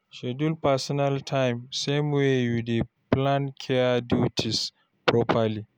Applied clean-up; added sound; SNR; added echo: none; none; none; none.